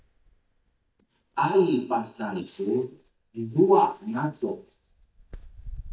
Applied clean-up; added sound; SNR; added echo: neural mask model DeepFilterNet 3.